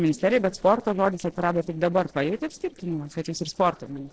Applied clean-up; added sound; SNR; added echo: neural separator model SepFormer DNS4.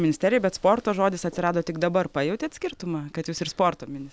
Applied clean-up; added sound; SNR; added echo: none; none; none; none.